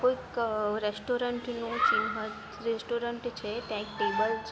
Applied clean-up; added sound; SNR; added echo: none; none; none; none.